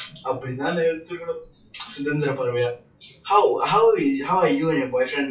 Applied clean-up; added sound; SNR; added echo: classical method WPE with log-MMSE.